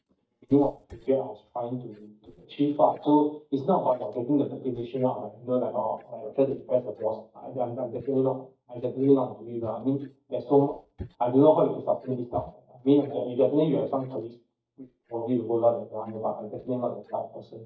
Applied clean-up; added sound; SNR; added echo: neural mask model DeepFilterNet 3.